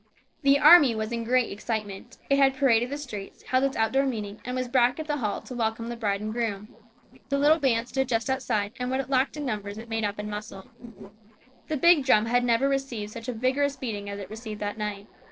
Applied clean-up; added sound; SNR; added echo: neural separator model SepFormer DNS4.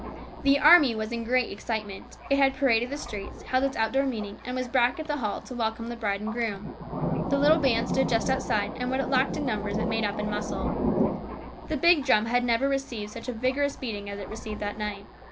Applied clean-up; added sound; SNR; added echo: none; Thunder; 6 dB; none.